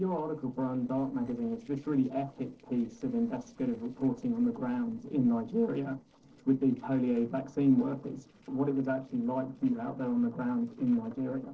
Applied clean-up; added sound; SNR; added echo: neural separator model SepFormer DNS4.